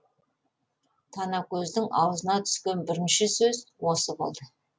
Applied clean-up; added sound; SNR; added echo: none; none; none; none.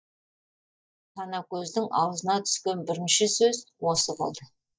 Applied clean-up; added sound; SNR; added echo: neural mask model DeepFilterNet 3.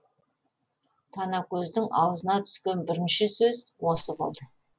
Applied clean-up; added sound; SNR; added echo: none; Rattle; 10 dB; none.